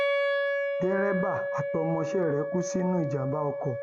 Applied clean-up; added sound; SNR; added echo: none; Wind instrument, woodwind instrument; 0 dB; none.